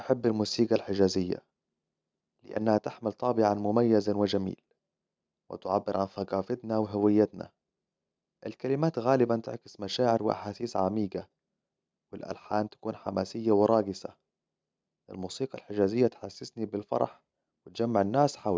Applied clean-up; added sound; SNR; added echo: none; none; none; none.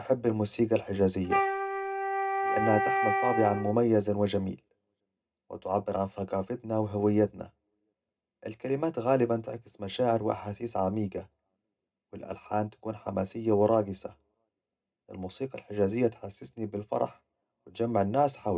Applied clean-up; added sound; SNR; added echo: none; Wind instrument, woodwind instrument; 0 dB; reverberation time 0.2 s.